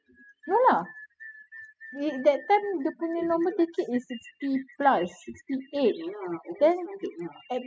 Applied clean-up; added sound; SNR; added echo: classical method spectral subtraction.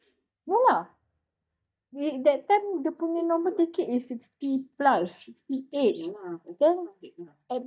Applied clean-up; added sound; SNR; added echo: neural mask model DeepFilterNet 3.